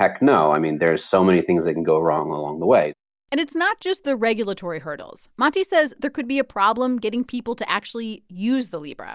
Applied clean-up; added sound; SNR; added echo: none; none; none; none.